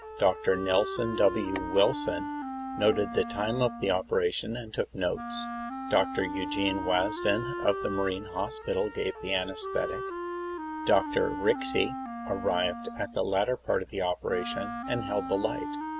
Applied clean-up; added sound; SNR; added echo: none; Wind instrument, woodwind instrument; 7 dB; none.